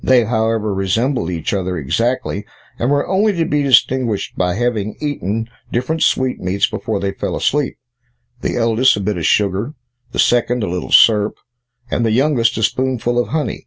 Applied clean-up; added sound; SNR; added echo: none; none; none; none.